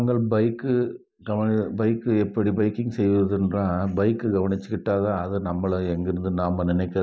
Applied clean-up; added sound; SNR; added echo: neural mask model DeepFilterNet 3.